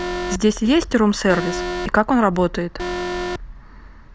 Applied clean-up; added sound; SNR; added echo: none; Alarm; 8 dB; none.